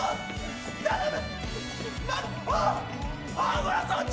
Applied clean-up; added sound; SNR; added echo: none; none; none; none.